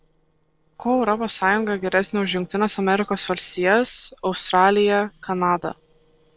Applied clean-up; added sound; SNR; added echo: neural separator model SepFormer DNS4.